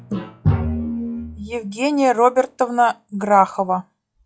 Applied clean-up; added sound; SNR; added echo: classical method log-MMSE.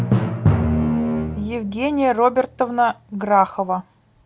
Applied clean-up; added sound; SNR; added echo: none; Drum; 2 dB; none.